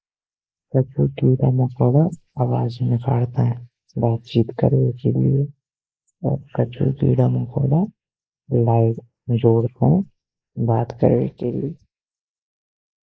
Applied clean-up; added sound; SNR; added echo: neural mask model Resemble Enhance denoiser.